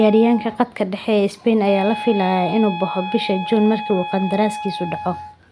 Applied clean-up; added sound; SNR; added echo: none; Wind instrument, woodwind instrument; 11 dB; none.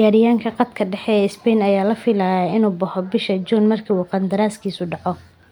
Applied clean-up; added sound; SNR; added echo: none; none; none; none.